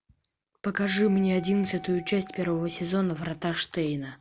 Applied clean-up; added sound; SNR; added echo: none; Wind instrument, woodwind instrument; 19 dB; none.